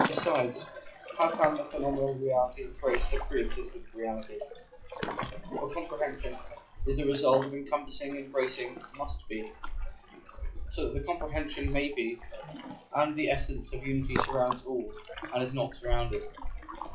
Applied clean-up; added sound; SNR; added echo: classical method WPE with log-MMSE.